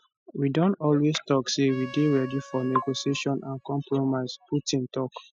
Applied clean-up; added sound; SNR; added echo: classical method spectral subtraction.